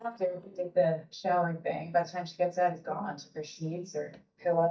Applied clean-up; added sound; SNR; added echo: neural mask model DeepFilterNet 3.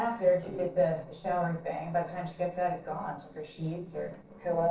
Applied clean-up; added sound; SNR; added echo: neural separator model SepFormer DNS4.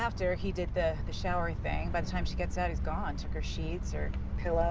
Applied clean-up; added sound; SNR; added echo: none; none; none; none.